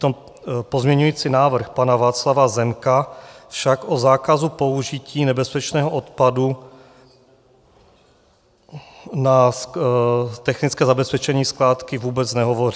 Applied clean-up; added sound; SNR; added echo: none; none; none; none.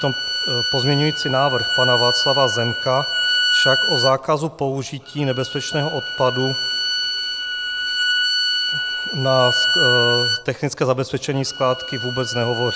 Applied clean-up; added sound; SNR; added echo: none; Bowed string instrument; 0 dB; none.